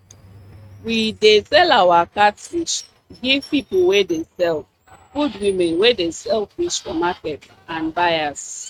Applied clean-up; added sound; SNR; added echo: neural mask model RNNoise.